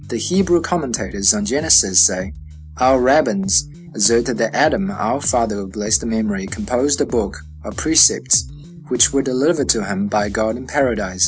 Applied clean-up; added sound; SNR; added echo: none; Bass guitar; 15 dB; none.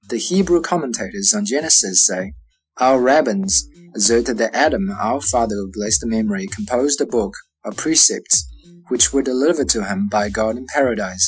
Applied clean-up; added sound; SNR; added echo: classical method Wiener filter.